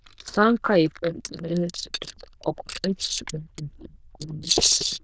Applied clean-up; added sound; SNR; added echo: neural diffusion model UNIVERSE++.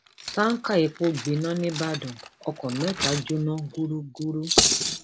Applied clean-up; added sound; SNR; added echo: none; Cutlery, silverware; 3 dB; none.